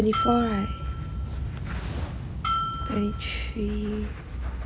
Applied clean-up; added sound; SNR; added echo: none; Bell; 5 dB; none.